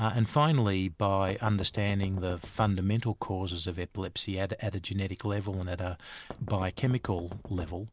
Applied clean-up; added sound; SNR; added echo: none; Knock; 15 dB; none.